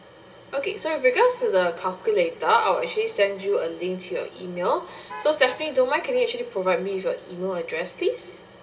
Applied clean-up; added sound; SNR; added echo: none; Alarm / Truck; 16 dB; reverberation time 2.6 s.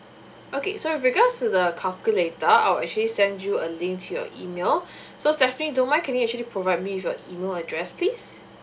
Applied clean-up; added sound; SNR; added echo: none; none; none; none.